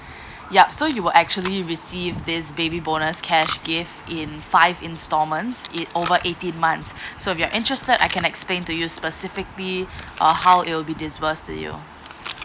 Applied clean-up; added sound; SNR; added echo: none; Chewing, mastication; 18 dB; none.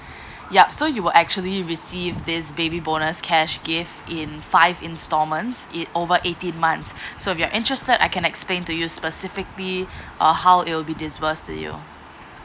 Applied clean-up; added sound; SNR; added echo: none; none; none; none.